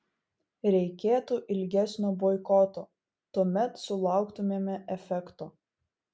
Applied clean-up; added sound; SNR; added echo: none; none; none; none.